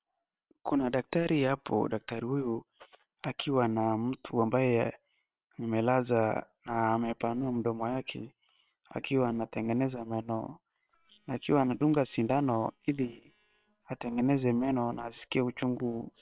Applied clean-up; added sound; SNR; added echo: neural separator model SepFormer WHAM!.